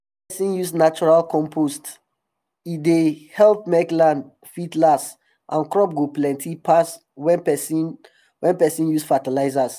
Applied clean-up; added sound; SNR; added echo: none; none; none; none.